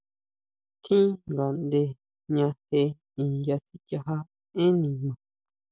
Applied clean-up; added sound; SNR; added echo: none; none; none; none.